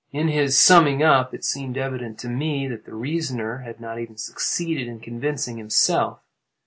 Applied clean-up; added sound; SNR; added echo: none; none; none; none.